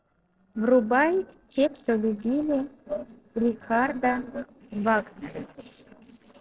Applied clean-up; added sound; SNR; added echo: neural separator model SepFormer DNS4.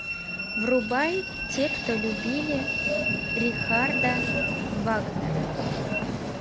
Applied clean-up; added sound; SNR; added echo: none; Train; -2 dB; none.